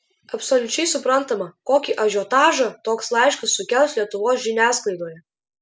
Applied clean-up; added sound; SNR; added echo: none; none; none; none.